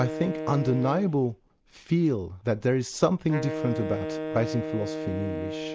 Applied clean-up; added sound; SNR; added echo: none; Wind instrument, woodwind instrument; 7 dB; none.